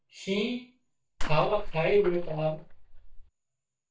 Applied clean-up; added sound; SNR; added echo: neural mask model DeepFilterNet 3.